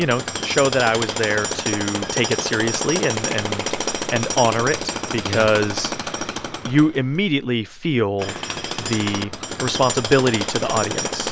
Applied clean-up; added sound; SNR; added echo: none; Tools; 5 dB; none.